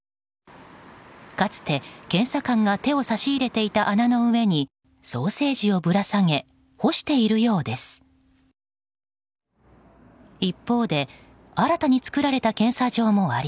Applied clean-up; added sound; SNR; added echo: none; none; none; none.